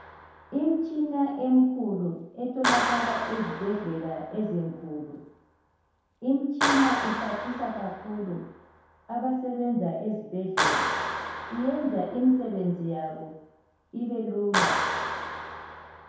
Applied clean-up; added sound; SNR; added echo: none; Clapping; 4 dB; reverberation time 0.8 s.